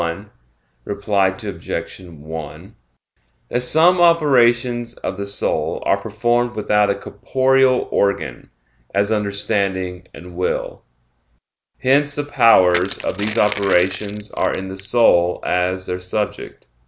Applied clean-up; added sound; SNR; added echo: none; Crushing; 11 dB; none.